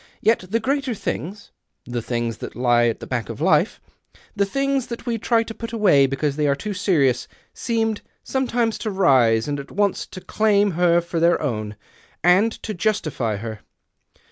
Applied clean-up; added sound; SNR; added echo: none; none; none; none.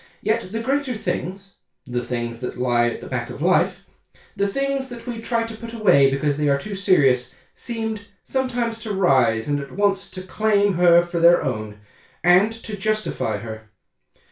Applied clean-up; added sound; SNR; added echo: none; none; none; reverberation time 0.3 s.